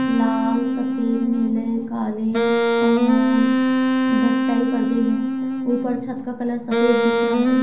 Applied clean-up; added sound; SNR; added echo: none; Wind instrument, woodwind instrument; -3 dB; reverberation time 0.6 s.